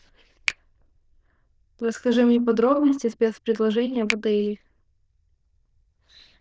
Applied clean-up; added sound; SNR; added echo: neural diffusion model UNIVERSE++.